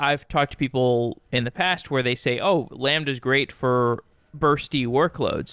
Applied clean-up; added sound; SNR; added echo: neural separator model SepFormer DNS4.